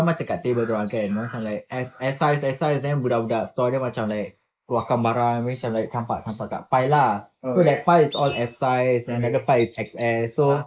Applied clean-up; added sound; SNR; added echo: neural mask model Resemble Enhance denoiser.